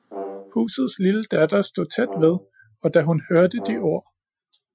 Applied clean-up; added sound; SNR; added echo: classical method Wiener filter.